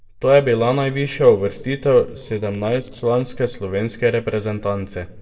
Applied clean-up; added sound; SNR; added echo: neural separator model SepFormer DNS4.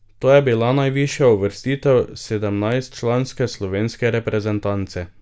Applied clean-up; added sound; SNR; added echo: none; none; none; none.